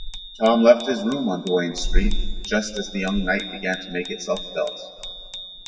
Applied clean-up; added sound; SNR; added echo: none; Bicycle bell; 16 dB; reverberation time 2.0 s.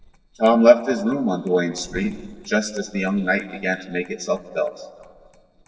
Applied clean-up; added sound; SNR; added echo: neural separator model SepFormer DNS4.